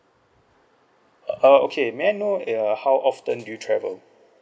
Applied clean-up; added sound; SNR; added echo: none; none; none; none.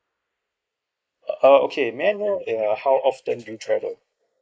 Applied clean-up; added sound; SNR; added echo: neural mask model Resemble Enhance denoiser.